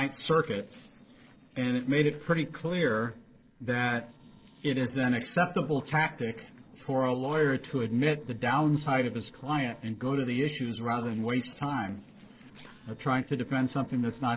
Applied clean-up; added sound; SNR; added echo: neural separator model SepFormer DNS4.